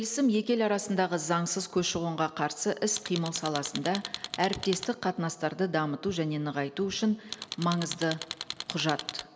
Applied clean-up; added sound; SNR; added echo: none; Tools; 9 dB; none.